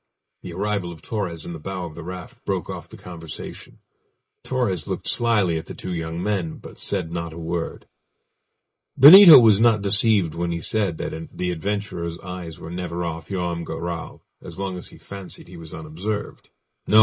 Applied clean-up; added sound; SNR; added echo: neural mask model Resemble Enhance denoiser.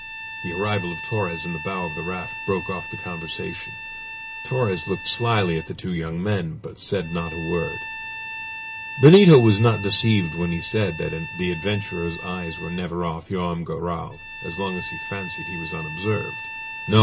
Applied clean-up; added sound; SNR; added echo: none; Bowed string instrument; 11 dB; none.